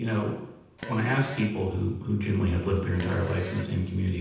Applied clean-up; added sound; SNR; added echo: none; Fart; 14 dB; reverberation time 0.9 s.